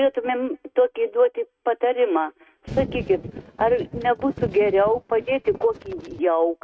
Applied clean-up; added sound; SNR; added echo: neural mask model RNNoise.